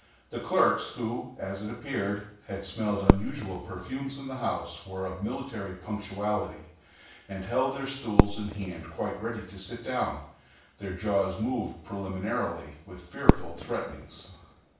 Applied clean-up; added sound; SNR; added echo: none; Fireworks; 0 dB; reverberation time 0.7 s.